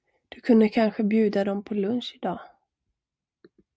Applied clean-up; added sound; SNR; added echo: none; none; none; none.